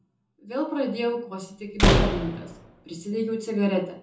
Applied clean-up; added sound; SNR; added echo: none; Slam; -5 dB; reverberation time 0.6 s.